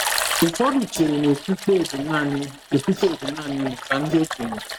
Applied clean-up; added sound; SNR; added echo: neural mask model RNNoise.